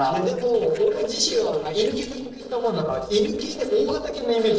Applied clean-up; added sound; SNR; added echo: neural separator model SepFormer DNS4.